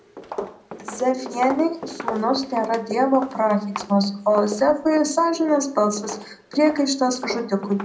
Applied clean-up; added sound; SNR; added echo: none; Walk, footsteps; 14 dB; reverberation time 0.5 s.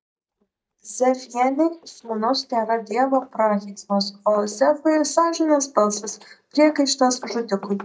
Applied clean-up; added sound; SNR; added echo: neural mask model DeepFilterNet 3.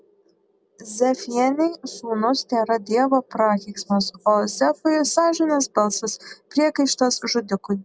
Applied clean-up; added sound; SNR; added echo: none; none; none; none.